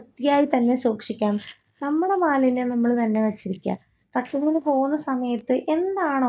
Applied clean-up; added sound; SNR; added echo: neural mask model DeepFilterNet 3.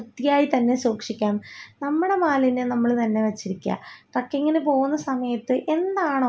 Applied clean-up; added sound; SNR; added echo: none; none; none; none.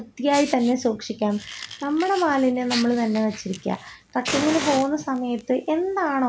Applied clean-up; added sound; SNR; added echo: none; Fire; 12 dB; none.